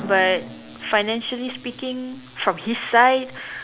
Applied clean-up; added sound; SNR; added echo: none; Drum; 18 dB; none.